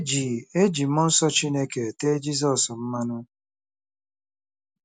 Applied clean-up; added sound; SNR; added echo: none; none; none; none.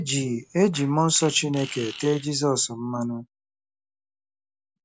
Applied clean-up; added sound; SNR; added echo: none; Fart; 17 dB; none.